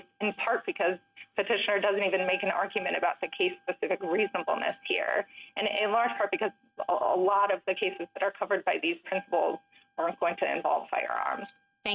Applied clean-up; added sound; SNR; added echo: neural mask model RNNoise.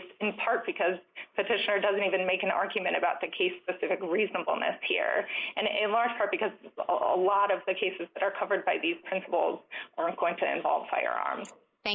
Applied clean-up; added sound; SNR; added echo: neural mask model Resemble Enhance denoiser.